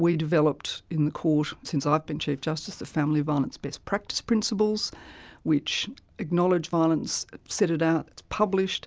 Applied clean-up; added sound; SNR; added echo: none; none; none; none.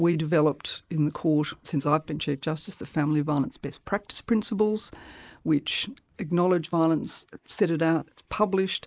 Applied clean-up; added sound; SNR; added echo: neural mask model Resemble Enhance denoiser.